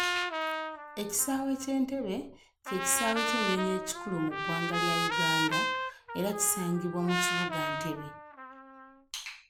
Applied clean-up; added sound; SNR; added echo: none; Trumpet; 0 dB; none.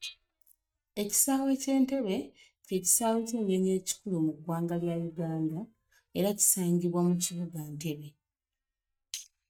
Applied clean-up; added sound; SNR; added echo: neural mask model DeepFilterNet 3.